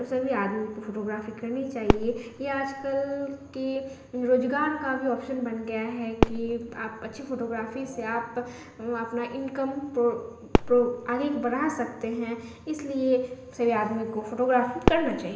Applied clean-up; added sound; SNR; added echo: none; Fireworks; 5 dB; reverberation time 0.9 s.